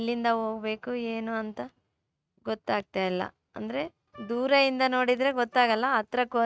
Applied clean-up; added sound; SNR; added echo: neural mask model RNNoise.